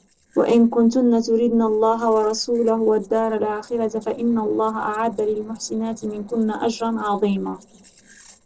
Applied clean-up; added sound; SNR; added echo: neural separator model SepFormer DNS4.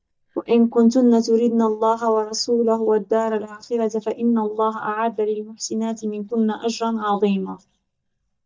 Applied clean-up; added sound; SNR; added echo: neural mask model DeepFilterNet 3.